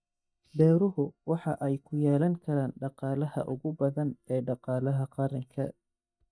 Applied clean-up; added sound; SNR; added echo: neural mask model DeepFilterNet 3.